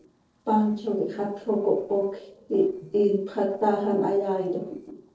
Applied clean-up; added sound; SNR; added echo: neural separator model SepFormer DNS4.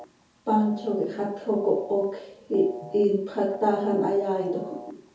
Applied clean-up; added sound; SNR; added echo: none; Telephone; 18 dB; reverberation time 0.6 s.